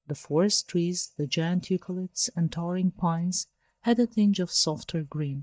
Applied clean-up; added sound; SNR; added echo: neural mask model DeepFilterNet 3.